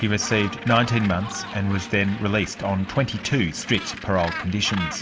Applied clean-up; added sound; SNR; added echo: none; Gull, seagull; 12 dB; reverberation time 0.8 s.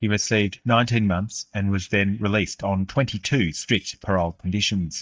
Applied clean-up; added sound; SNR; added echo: neural mask model DeepFilterNet 3.